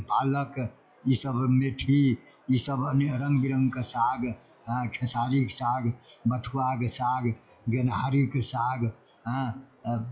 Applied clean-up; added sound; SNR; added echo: classical method log-MMSE.